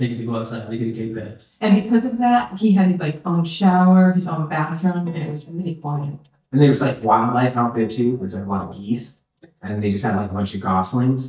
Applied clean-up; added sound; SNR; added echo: neural mask model DeepFilterNet 3.